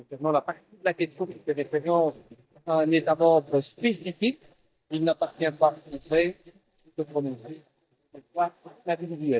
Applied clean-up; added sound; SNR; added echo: neural mask model DeepFilterNet 3.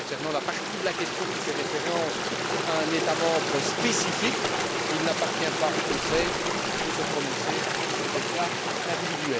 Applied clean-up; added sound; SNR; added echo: none; Stream; -3 dB; none.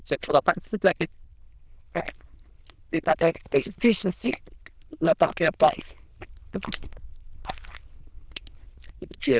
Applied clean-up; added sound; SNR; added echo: neural diffusion model UNIVERSE++.